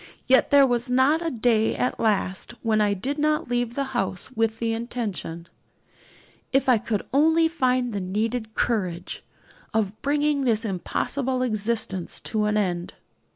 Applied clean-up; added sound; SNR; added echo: none; none; none; none.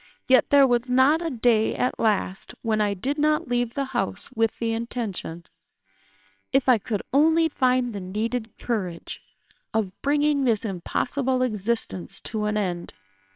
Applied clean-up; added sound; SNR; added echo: neural separator model SepFormer WHAMR!.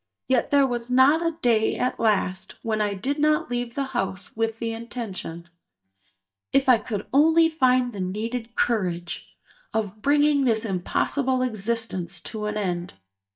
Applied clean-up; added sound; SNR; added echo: neural mask model DeepFilterNet 3.